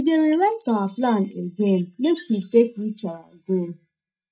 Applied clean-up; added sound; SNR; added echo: neural mask model DeepFilterNet 3.